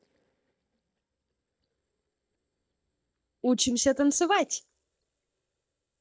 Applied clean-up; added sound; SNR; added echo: neural mask model DeepFilterNet 3.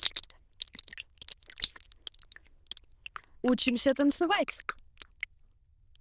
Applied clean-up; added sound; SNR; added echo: neural diffusion model UNIVERSE++.